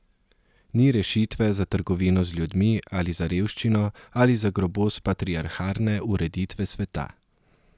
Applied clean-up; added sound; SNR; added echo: none; none; none; none.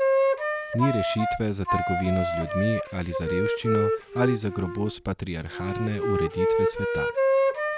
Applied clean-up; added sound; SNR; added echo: none; Wind instrument, woodwind instrument; -3 dB; none.